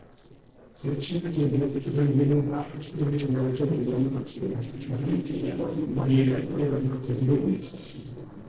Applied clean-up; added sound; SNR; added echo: neural separator model SepFormer DNS4.